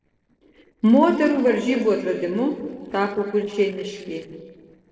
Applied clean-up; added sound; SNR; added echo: neural separator model SepFormer DNS4.